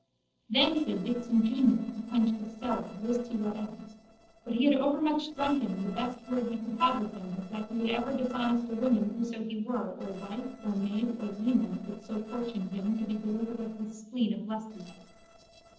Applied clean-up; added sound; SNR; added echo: neural separator model SepFormer DNS4.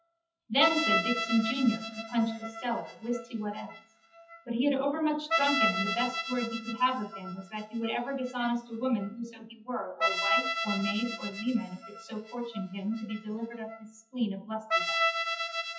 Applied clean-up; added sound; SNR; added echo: classical method WPE with log-MMSE.